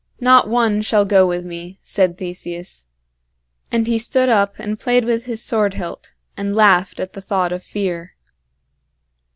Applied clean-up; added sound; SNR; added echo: none; none; none; none.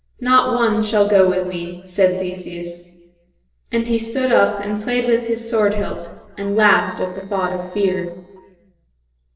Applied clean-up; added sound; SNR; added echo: neural separator model SepFormer DNS4.